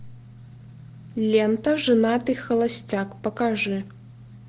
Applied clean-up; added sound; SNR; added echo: none; none; none; none.